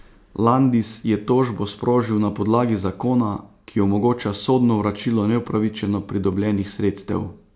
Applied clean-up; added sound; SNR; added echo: none; none; none; none.